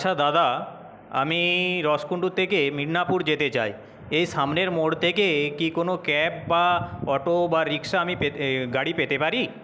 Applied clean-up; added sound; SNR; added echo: none; none; none; none.